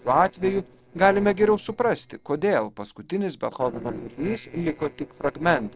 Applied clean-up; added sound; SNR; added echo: neural separator model SepFormer DNS4.